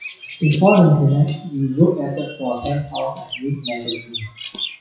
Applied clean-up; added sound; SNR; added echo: classical method WPE with log-MMSE.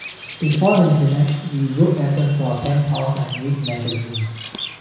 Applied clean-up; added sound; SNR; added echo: none; Bird vocalization, bird call, bird song; 14 dB; reverberation time 1.1 s.